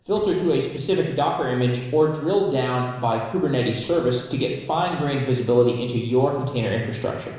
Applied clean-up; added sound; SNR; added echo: neural separator model SepFormer DNS4.